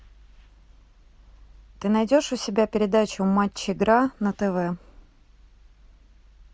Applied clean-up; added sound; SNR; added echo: none; none; none; none.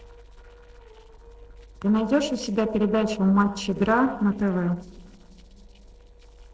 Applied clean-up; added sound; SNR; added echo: neural separator model SepFormer DNS4.